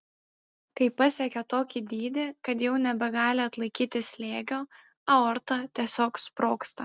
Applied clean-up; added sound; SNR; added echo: none; none; none; none.